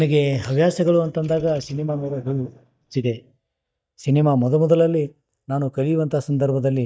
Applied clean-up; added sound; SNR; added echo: neural mask model DeepFilterNet 3.